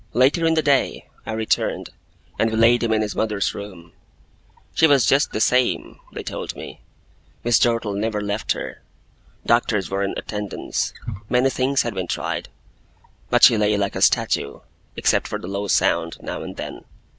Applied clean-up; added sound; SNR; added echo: none; Wild animals; 19 dB; none.